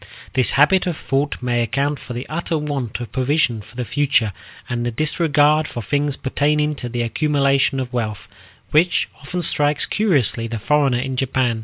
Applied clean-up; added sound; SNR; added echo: none; none; none; none.